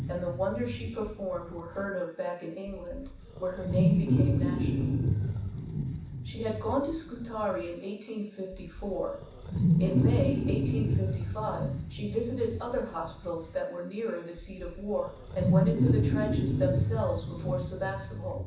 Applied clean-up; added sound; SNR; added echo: none; Wild animals; -4 dB; reverberation time 0.7 s.